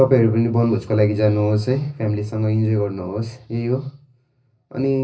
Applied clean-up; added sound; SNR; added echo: none; none; none; reverberation time 0.4 s.